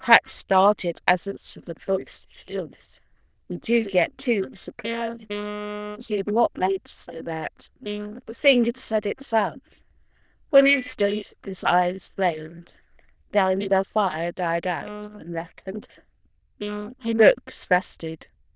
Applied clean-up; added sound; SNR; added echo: neural diffusion model UNIVERSE++.